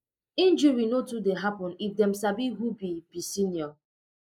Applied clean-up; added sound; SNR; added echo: neural mask model Resemble Enhance denoiser.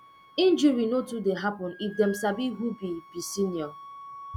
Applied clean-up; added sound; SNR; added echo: none; Wind instrument, woodwind instrument; 19 dB; none.